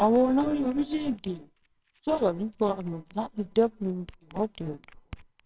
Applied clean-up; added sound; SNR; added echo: neural separator model SepFormer WHAMR!.